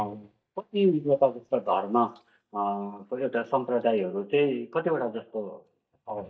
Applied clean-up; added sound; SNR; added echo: neural mask model DeepFilterNet 3.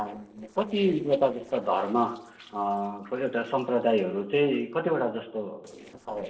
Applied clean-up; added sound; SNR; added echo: neural separator model SepFormer DNS4.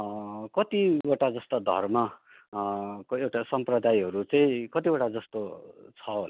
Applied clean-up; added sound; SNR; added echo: none; none; none; none.